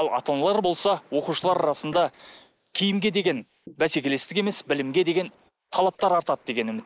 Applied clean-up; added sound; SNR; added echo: neural mask model Resemble Enhance denoiser.